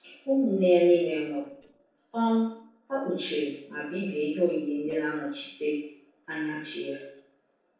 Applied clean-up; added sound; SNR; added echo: neural separator model SepFormer DNS4.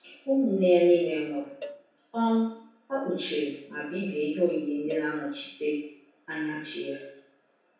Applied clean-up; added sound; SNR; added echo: none; Cowbell; 20 dB; reverberation time 0.7 s.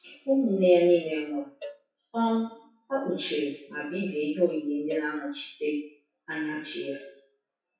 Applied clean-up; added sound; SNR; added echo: classical method WPE with log-MMSE.